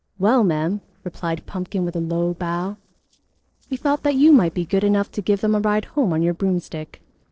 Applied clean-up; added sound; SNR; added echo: neural separator model SepFormer DNS4.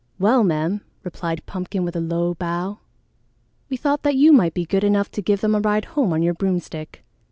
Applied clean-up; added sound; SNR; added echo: none; none; none; none.